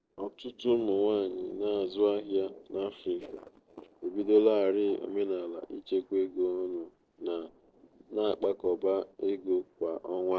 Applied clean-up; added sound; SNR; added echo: neural separator model SepFormer DNS4.